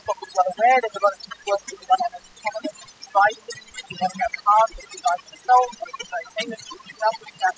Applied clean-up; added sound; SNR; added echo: classical method spectral subtraction.